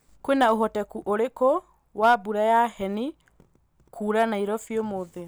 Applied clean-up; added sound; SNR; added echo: none; none; none; none.